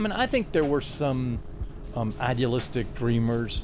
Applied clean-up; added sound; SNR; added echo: none; Boat, Water vehicle; 11 dB; none.